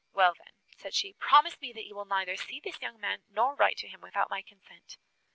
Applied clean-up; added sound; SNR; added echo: none; none; none; none.